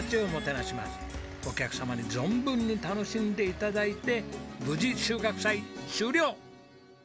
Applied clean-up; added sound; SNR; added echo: none; none; none; none.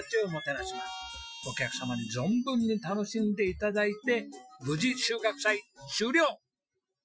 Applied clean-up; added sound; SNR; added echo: classical method Wiener filter.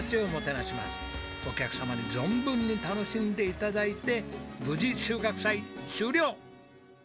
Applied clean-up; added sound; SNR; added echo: none; Trumpet; 12 dB; none.